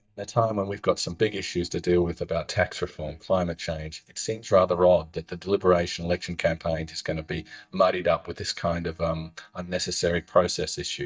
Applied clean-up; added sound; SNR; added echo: neural mask model DeepFilterNet 3.